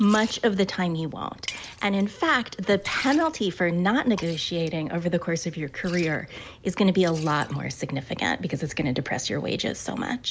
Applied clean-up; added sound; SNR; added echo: none; Liquid; 19 dB; none.